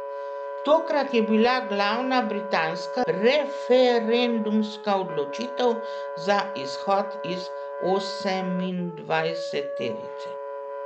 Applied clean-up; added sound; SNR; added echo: none; Wind instrument, woodwind instrument; 8 dB; none.